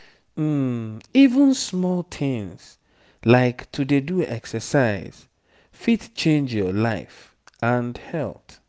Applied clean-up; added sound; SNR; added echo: none; none; none; none.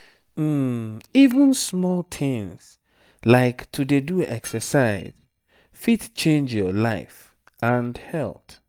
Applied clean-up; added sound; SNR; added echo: neural mask model DeepFilterNet 3.